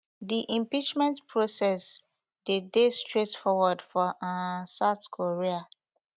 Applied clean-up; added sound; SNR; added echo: none; none; none; none.